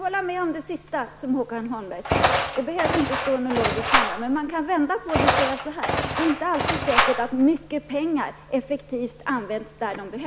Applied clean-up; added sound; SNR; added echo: none; Engine; -2 dB; none.